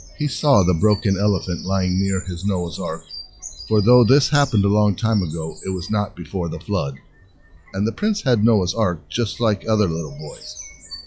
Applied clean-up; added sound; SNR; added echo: classical method log-MMSE.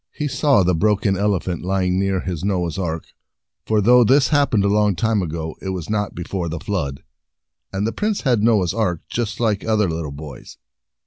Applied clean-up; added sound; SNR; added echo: none; none; none; none.